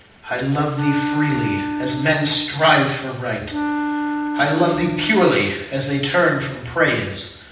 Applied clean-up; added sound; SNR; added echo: none; Wind instrument, woodwind instrument; 5 dB; reverberation time 0.9 s.